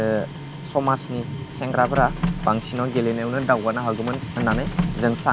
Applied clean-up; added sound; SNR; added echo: none; Printer; 7 dB; none.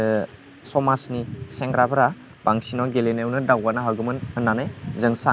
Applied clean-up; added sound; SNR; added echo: none; none; none; none.